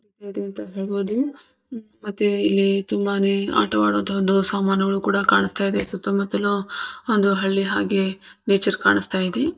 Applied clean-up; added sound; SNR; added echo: neural mask model DeepFilterNet 3.